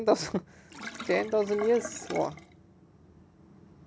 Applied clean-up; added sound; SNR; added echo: none; Sink (filling or washing); 13 dB; none.